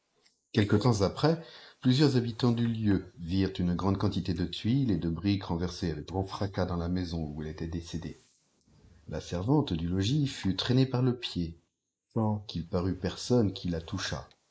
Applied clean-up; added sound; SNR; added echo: neural mask model Resemble Enhance denoiser.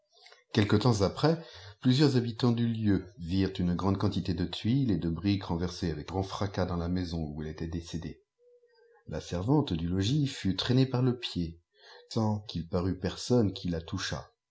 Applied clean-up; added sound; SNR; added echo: none; none; none; none.